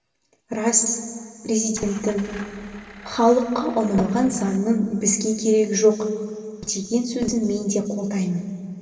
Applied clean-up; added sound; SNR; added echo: none; Engine starting / Car; 20 dB; reverberation time 2.6 s.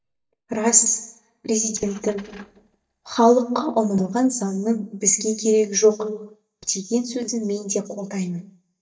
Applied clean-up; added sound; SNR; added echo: neural mask model DeepFilterNet 3.